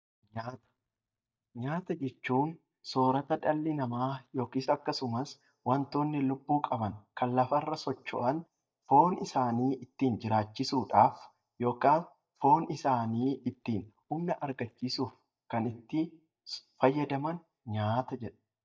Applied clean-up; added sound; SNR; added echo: neural mask model DeepFilterNet 3.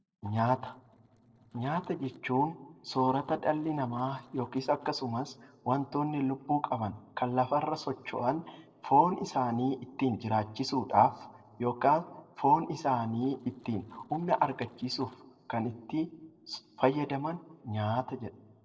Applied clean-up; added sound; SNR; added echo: neural separator model SepFormer DNS4.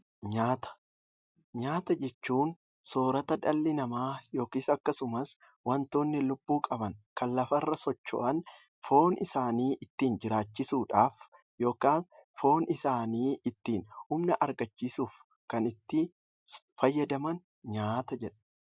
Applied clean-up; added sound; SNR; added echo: none; none; none; none.